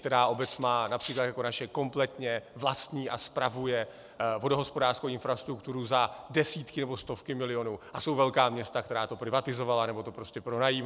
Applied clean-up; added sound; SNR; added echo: none; Cutlery, silverware; 17 dB; none.